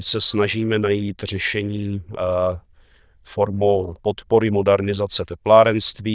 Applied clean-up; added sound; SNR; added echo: neural diffusion model UNIVERSE++.